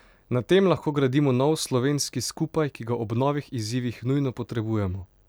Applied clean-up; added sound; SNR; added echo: none; none; none; none.